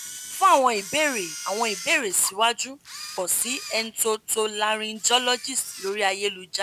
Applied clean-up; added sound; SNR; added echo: none; Camera; 14 dB; none.